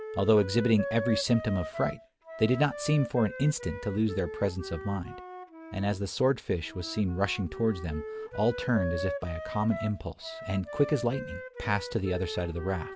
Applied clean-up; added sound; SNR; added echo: none; Wind instrument, woodwind instrument; 10 dB; none.